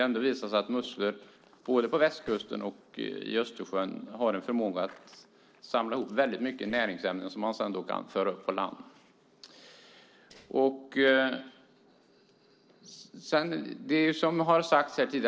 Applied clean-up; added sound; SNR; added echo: neural separator model SepFormer DNS4.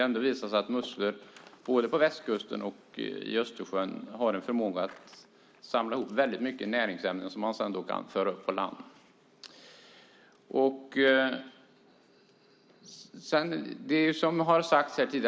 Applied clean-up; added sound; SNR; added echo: none; none; none; none.